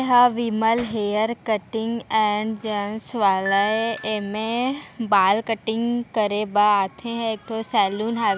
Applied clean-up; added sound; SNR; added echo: none; Piano + Hammer; 18 dB; none.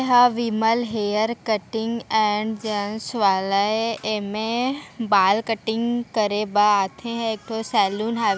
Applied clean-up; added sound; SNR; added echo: none; none; none; none.